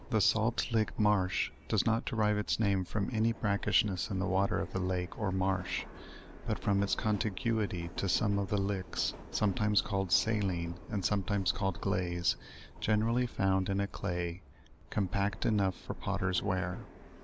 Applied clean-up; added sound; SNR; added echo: none; Subway, metro, underground; 18 dB; none.